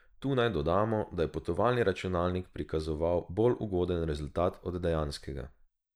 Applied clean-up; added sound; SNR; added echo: neural mask model Resemble Enhance denoiser.